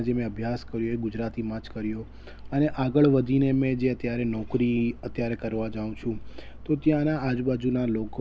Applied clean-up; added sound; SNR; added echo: none; Engine; 14 dB; none.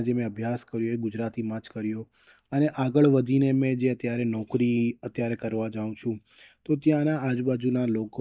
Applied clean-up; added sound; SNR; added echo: neural mask model DeepFilterNet 3.